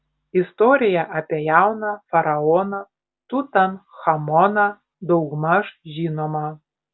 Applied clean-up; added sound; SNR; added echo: none; none; none; none.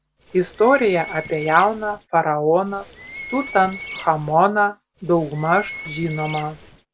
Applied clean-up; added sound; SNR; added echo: none; Bird; 15 dB; none.